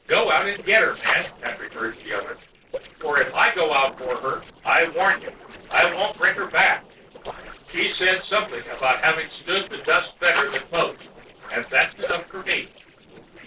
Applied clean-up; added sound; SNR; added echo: neural separator model SepFormer DNS4.